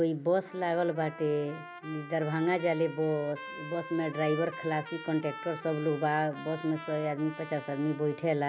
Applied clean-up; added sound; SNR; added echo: none; Trumpet; 14 dB; none.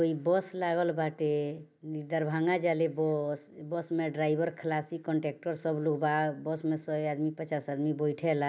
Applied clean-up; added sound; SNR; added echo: none; none; none; none.